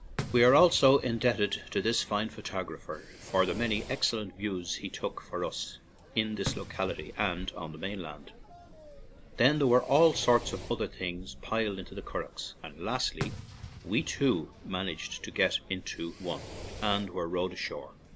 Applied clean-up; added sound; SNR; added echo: none; Fireworks; 14 dB; none.